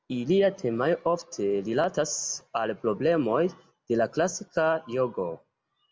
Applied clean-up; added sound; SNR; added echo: none; none; none; none.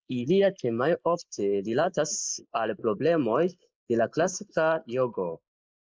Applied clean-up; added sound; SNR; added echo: neural mask model Resemble Enhance denoiser.